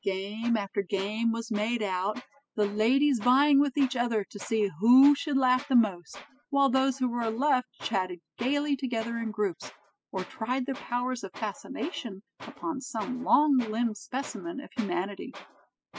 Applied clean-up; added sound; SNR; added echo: classical method spectral subtraction.